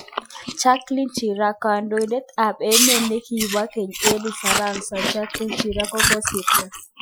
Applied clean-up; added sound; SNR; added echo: classical method Wiener filter.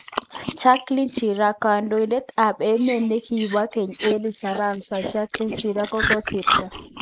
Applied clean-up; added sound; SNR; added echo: neural mask model Resemble Enhance denoiser.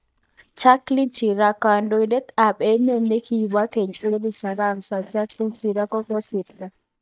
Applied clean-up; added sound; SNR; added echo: neural mask model DeepFilterNet 3.